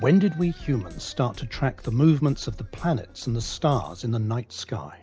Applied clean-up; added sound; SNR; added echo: none; Drum kit; 17 dB; none.